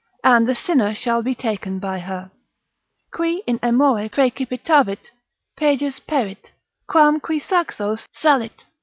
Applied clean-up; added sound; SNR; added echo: none; none; none; none.